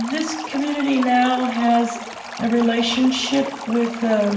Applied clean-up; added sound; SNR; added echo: none; Stream; 12 dB; reverberation time 0.9 s.